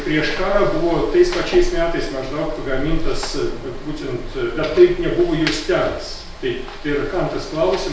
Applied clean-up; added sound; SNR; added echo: none; none; none; none.